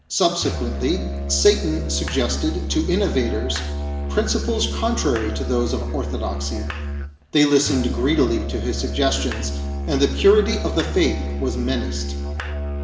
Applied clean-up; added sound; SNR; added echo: none; Musical instrument; 3 dB; reverberation time 1.0 s.